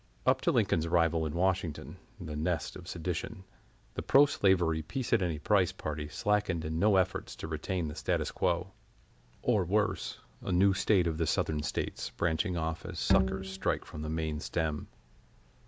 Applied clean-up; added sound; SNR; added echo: none; Bowed string instrument; 1 dB; none.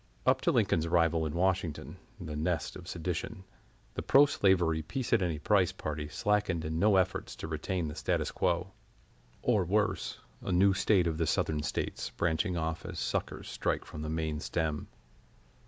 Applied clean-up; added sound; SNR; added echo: none; none; none; none.